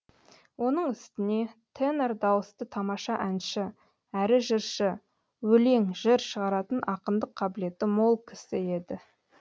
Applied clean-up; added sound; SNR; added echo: none; none; none; none.